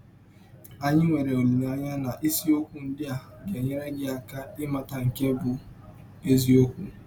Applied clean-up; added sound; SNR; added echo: none; none; none; none.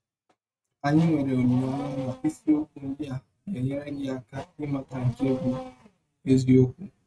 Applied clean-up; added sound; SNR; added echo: neural mask model RNNoise.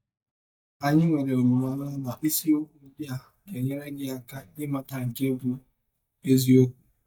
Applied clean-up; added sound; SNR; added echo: neural mask model DeepFilterNet 3.